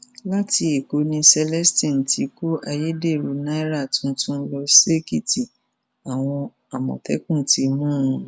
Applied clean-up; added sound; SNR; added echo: none; none; none; none.